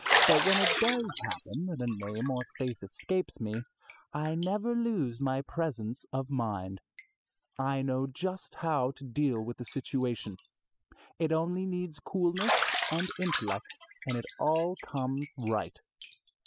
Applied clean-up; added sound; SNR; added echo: classical method spectral subtraction.